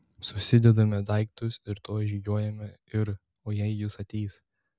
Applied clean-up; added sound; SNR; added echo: none; none; none; none.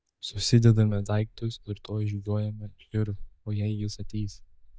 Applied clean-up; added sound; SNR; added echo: neural mask model DeepFilterNet 3.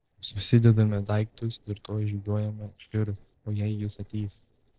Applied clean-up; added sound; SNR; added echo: neural separator model SepFormer DNS4.